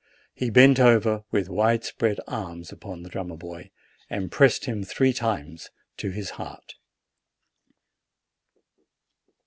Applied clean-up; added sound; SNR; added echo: none; none; none; none.